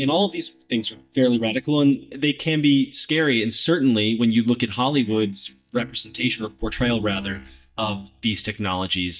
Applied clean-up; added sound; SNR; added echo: neural mask model DeepFilterNet 3.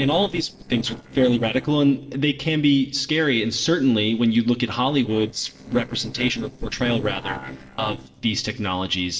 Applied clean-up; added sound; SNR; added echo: neural separator model SepFormer DNS4.